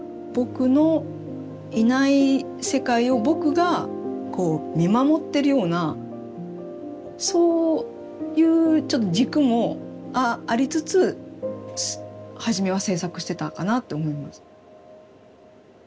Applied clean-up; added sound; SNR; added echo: none; none; none; none.